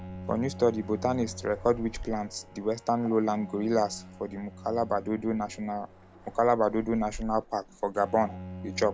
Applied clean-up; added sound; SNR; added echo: none; Waves, surf + Bowed string instrument; 14 dB; none.